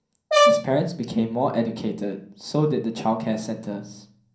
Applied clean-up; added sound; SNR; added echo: none; Brass instrument; -5 dB; reverberation time 0.6 s.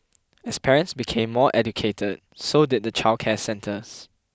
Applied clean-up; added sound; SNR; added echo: none; none; none; none.